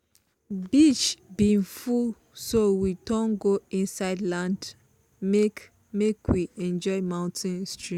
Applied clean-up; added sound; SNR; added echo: none; none; none; none.